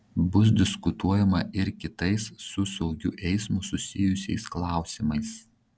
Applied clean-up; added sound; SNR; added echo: none; none; none; none.